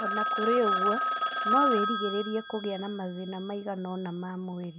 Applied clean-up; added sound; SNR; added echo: none; Telephone; 0 dB; none.